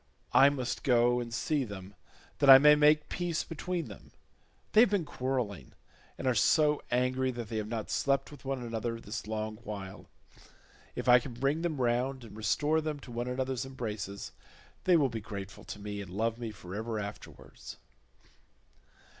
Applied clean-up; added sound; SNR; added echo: none; none; none; none.